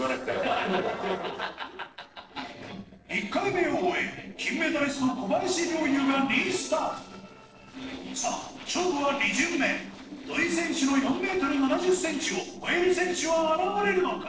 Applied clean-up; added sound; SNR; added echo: neural separator model SepFormer DNS4.